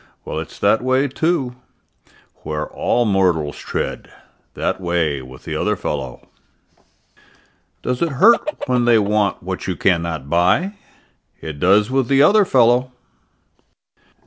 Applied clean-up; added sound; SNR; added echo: none; Chicken, rooster; 11 dB; none.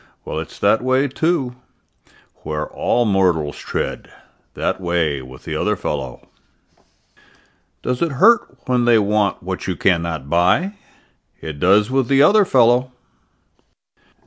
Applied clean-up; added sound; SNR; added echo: none; none; none; none.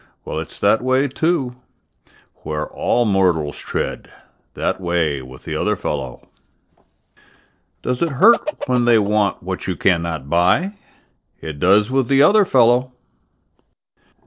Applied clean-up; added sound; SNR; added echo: neural separator model SepFormer DNS4.